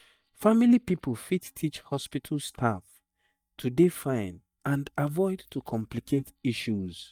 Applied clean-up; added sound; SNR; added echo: neural mask model DeepFilterNet 3.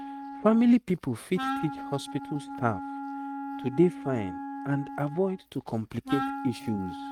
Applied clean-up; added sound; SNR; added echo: neural mask model RNNoise.